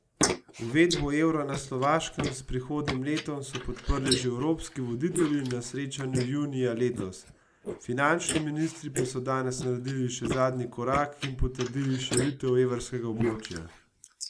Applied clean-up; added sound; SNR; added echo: neural mask model Resemble Enhance denoiser.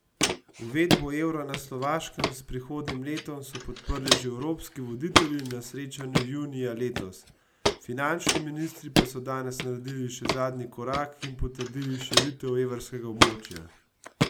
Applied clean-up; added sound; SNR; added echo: none; Walk, footsteps; -2 dB; none.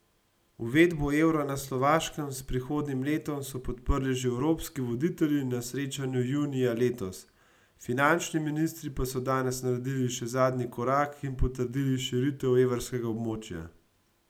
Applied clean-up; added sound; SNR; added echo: none; none; none; none.